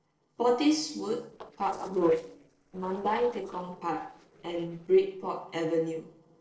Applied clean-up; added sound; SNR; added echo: neural separator model SepFormer DNS4.